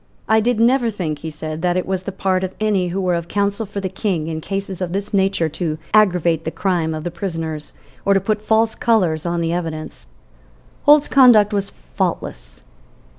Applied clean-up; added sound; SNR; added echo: none; none; none; none.